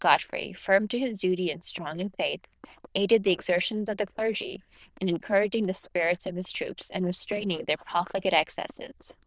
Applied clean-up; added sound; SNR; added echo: neural diffusion model UNIVERSE++.